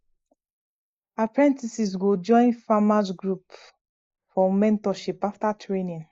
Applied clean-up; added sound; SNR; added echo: neural mask model Resemble Enhance denoiser.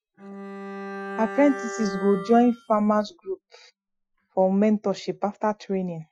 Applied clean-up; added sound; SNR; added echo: classical method Wiener filter.